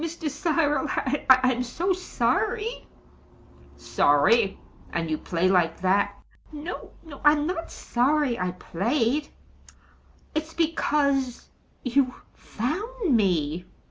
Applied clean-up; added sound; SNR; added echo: none; none; none; none.